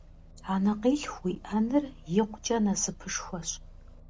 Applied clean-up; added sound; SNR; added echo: none; Aircraft; 18 dB; none.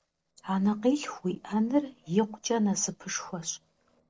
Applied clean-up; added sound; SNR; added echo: neural separator model SepFormer DNS4.